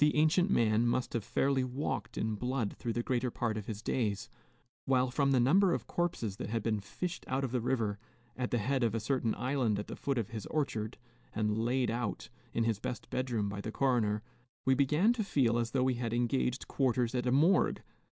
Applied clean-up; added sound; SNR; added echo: none; none; none; none.